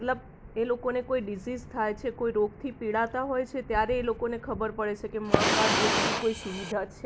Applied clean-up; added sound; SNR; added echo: none; Fire; -4 dB; none.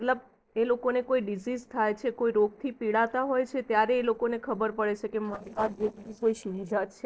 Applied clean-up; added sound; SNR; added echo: neural separator model SepFormer DNS4.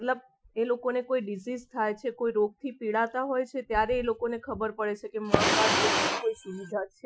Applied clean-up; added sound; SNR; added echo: classical method Wiener filter.